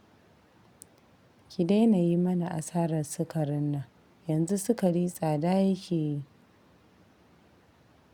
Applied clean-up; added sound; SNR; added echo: none; none; none; none.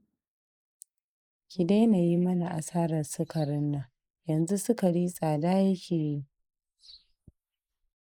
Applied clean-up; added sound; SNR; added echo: neural mask model Resemble Enhance denoiser.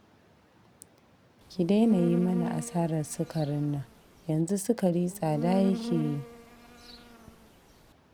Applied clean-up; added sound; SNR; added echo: none; Insect; 8 dB; none.